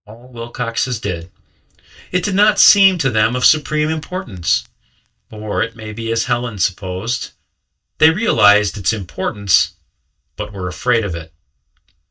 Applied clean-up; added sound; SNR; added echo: neural mask model DeepFilterNet 3.